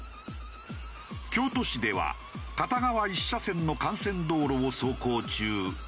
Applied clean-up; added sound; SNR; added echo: none; none; none; none.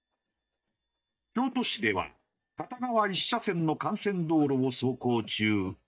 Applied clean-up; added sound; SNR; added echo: neural mask model DeepFilterNet 3.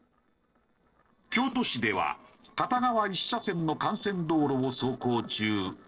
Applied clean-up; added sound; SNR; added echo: neural separator model SepFormer DNS4.